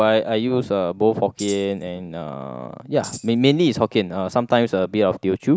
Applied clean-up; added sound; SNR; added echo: none; Tambourine; 18 dB; none.